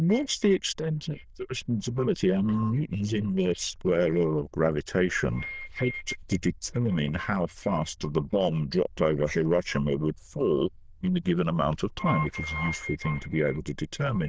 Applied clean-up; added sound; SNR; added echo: neural diffusion model UNIVERSE++.